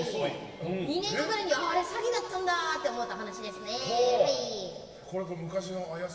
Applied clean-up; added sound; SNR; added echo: none; Wind instrument, woodwind instrument; 12 dB; reverberation time 1.9 s.